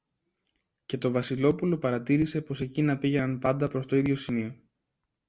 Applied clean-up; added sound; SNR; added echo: none; none; none; none.